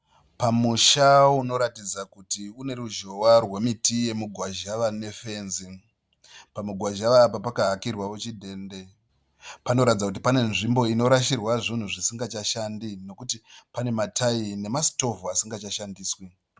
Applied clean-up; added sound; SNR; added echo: none; none; none; none.